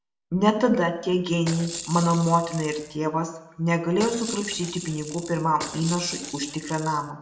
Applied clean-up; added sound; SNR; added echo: none; Rattle / Rattle (instrument); 11 dB; reverberation time 0.7 s.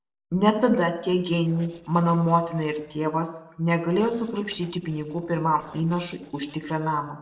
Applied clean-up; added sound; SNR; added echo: neural separator model SepFormer DNS4.